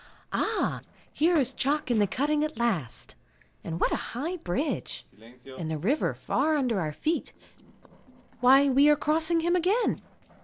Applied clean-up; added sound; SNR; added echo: neural separator model SepFormer DNS4.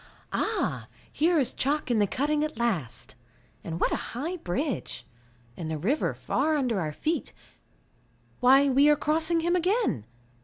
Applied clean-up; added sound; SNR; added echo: none; none; none; none.